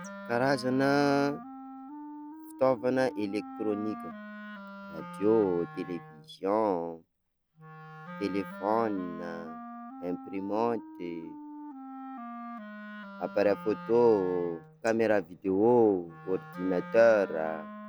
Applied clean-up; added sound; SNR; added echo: none; Wind instrument, woodwind instrument; 14 dB; none.